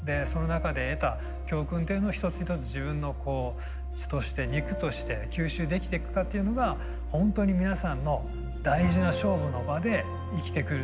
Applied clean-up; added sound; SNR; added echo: none; none; none; none.